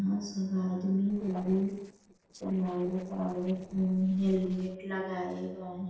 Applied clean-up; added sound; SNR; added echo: neural separator model SepFormer DNS4.